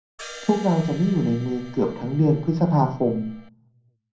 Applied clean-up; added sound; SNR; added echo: none; Crash cymbal; 19 dB; reverberation time 0.6 s.